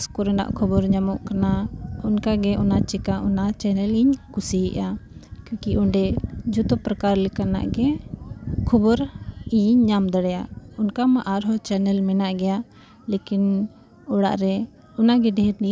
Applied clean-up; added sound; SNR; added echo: none; none; none; none.